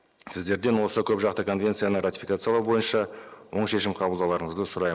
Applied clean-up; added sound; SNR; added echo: neural mask model Resemble Enhance denoiser.